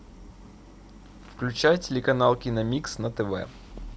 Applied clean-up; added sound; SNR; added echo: none; Idling; 17 dB; none.